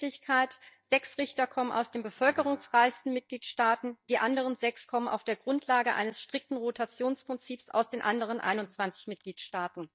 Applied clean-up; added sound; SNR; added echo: neural mask model DeepFilterNet 3.